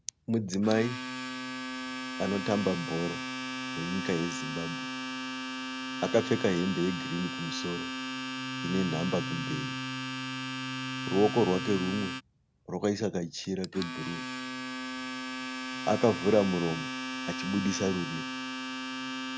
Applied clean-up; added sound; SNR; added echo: none; Domestic sounds, home sounds; 4 dB; none.